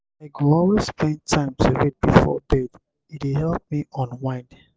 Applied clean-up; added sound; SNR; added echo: none; none; none; none.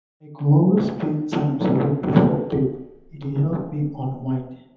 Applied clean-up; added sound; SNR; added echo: none; none; none; reverberation time 0.8 s.